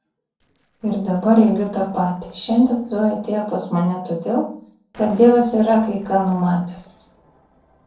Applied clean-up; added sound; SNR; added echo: neural separator model SepFormer DNS4.